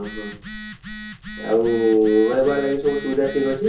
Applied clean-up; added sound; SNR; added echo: none; Telephone; 14 dB; reverberation time 0.7 s.